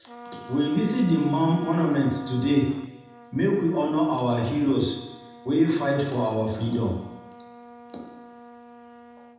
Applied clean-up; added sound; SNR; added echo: none; Trumpet; 19 dB; reverberation time 1.0 s.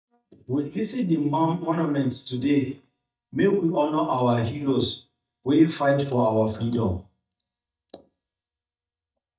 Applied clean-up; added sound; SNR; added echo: neural mask model DeepFilterNet 3.